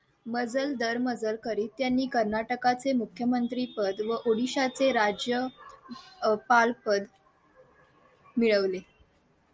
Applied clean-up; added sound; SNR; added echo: none; none; none; none.